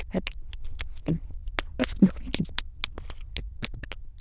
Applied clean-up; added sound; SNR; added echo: neural diffusion model UNIVERSE++.